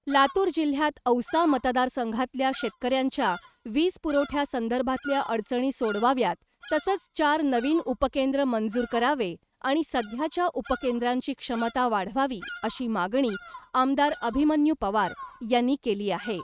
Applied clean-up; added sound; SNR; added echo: neural mask model RNNoise.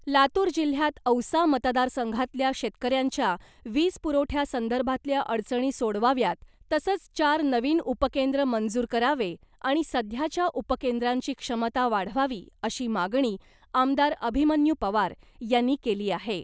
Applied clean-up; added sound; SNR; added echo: none; none; none; none.